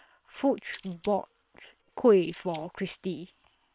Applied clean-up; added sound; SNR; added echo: neural separator model SepFormer WHAM!.